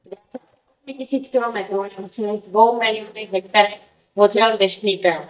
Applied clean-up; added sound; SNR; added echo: neural mask model DeepFilterNet 3.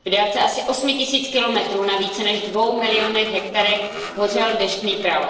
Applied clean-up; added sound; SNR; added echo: neural separator model SepFormer DNS4.